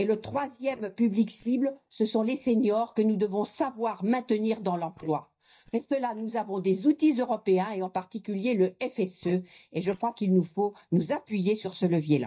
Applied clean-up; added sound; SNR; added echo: neural mask model DeepFilterNet 3.